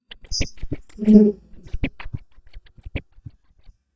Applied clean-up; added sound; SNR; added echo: neural mask model DeepFilterNet 3.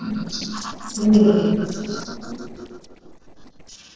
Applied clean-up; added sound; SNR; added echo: neural separator model SepFormer DNS4.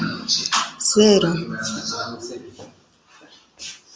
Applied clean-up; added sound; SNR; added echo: none; none; none; none.